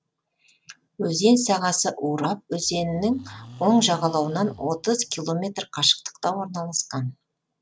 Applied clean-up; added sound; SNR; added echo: none; Livestock, farm animals, working animals; 16 dB; none.